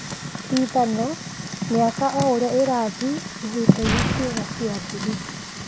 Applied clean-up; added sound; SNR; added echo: none; Explosion + Fire; 2 dB; none.